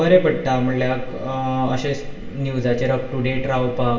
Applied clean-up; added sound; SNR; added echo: none; none; none; reverberation time 0.2 s.